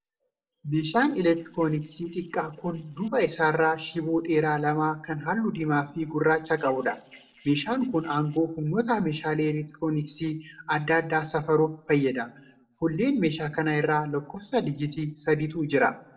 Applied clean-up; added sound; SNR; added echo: neural separator model SepFormer DNS4.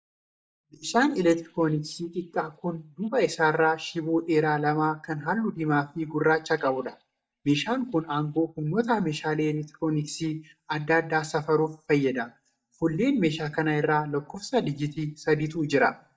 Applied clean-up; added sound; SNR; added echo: neural mask model DeepFilterNet 3.